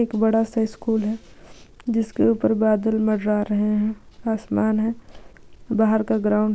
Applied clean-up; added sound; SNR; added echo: none; none; none; none.